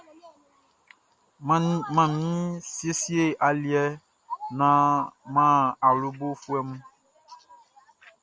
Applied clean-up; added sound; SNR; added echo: none; none; none; none.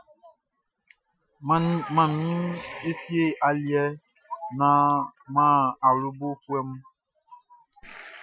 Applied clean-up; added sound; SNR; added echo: classical method Wiener filter.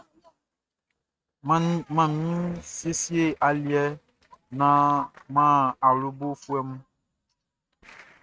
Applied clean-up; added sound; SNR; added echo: neural mask model RNNoise.